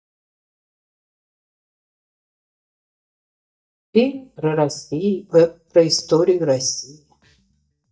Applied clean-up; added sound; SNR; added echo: neural mask model DeepFilterNet 3.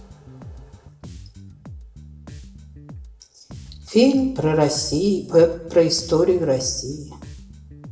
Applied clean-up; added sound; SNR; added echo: none; Bass guitar; 18 dB; reverberation time 0.7 s.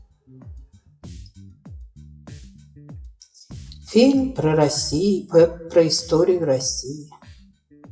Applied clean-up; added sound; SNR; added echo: classical method WPE with log-MMSE.